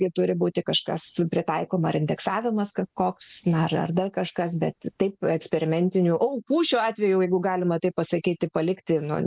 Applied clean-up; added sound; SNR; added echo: none; none; none; none.